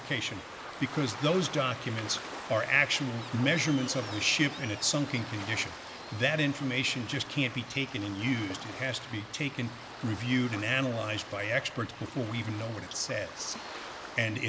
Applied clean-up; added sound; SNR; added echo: none; Waves, surf; 11 dB; none.